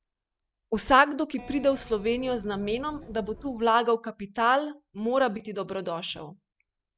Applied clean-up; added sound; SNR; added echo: none; Keyboard (musical); 18 dB; none.